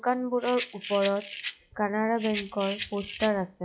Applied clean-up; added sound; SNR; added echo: classical method log-MMSE.